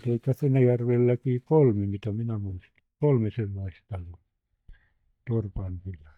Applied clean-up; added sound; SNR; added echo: neural mask model DeepFilterNet 3.